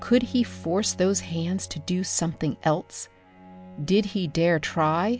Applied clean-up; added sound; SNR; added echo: none; Bowed string instrument; 19 dB; none.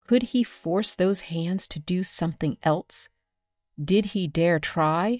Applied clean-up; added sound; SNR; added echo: neural mask model DeepFilterNet 3.